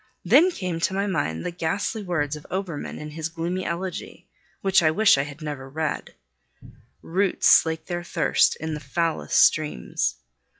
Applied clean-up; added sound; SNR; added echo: classical method log-MMSE.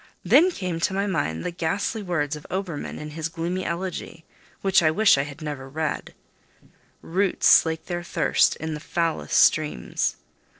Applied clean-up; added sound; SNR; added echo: neural separator model SepFormer DNS4.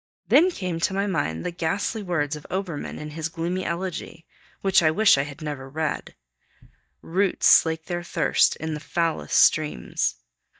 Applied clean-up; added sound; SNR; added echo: neural mask model DeepFilterNet 3.